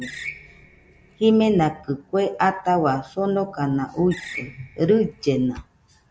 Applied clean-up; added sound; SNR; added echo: none; Screech; 17 dB; none.